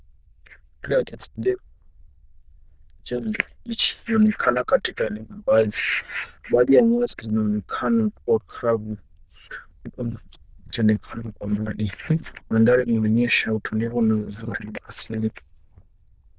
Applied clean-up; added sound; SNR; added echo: neural diffusion model UNIVERSE++.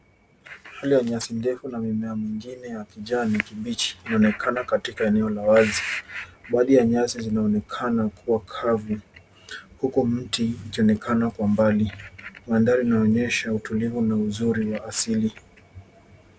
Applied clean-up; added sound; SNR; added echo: none; none; none; none.